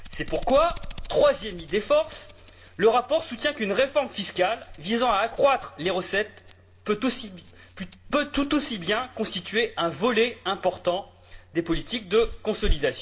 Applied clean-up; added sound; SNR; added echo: none; Rattle; 10 dB; reverberation time 0.4 s.